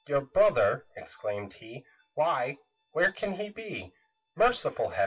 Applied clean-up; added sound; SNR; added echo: classical method WPE with log-MMSE.